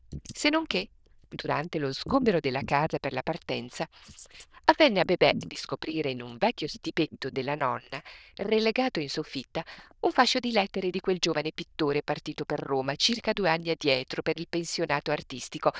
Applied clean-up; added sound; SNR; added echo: neural diffusion model UNIVERSE++.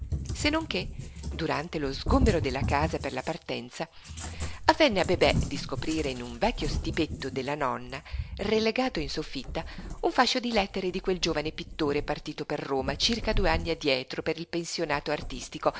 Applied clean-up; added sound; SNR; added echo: none; Cat; 6 dB; none.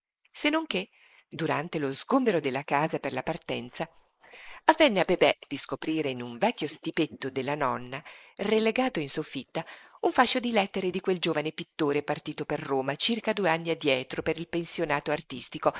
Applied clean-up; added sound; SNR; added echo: neural mask model Resemble Enhance denoiser.